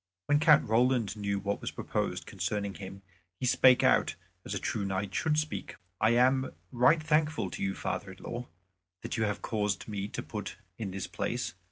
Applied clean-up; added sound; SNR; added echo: none; none; none; none.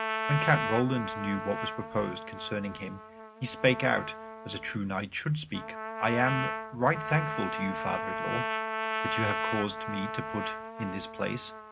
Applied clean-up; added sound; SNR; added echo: none; Trumpet; 4 dB; none.